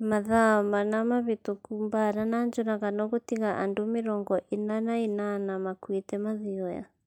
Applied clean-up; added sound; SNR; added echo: none; none; none; none.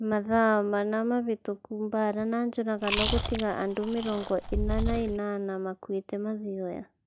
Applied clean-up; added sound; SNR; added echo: none; Chewing, mastication; 1 dB; none.